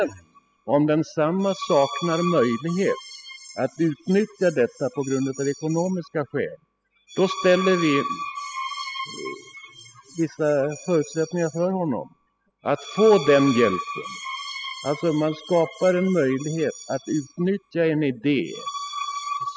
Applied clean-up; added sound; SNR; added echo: classical method spectral subtraction.